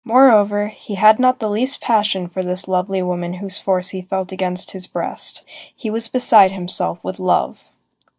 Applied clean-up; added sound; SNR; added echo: neural mask model DeepFilterNet 3.